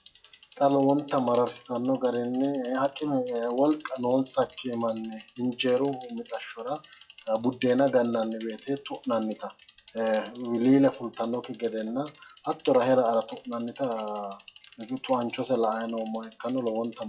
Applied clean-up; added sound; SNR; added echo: classical method WPE with log-MMSE.